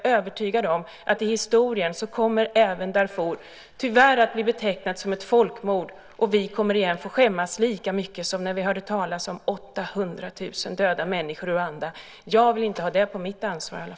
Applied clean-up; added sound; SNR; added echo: none; none; none; none.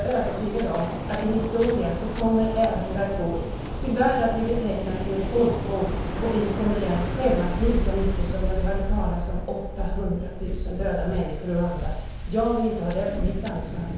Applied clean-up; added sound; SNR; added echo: none; Waves, surf; 2 dB; reverberation time 0.9 s.